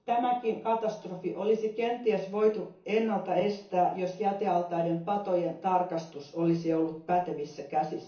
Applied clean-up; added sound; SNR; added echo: none; none; none; reverberation time 0.7 s.